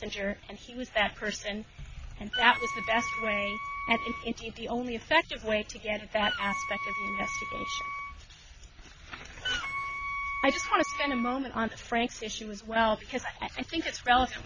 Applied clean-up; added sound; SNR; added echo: none; Wind instrument, woodwind instrument; 4 dB; none.